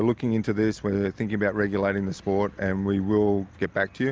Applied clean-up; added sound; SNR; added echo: none; none; none; none.